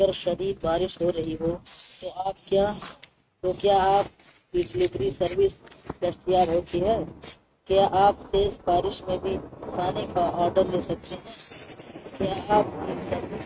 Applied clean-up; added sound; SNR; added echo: neural mask model RNNoise.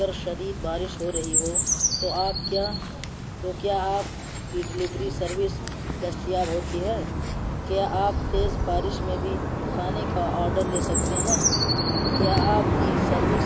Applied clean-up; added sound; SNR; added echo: none; Chirp, tweet; -3 dB; none.